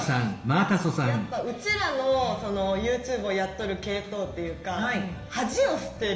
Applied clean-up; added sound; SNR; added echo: none; none; none; reverberation time 0.9 s.